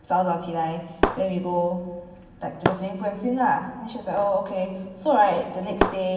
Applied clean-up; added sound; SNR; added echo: none; Shatter; 6 dB; reverberation time 1.2 s.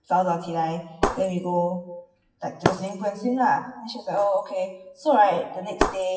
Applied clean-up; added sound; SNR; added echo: classical method WPE with log-MMSE.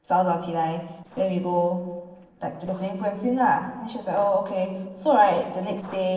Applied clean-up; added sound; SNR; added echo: neural separator model SepFormer DNS4.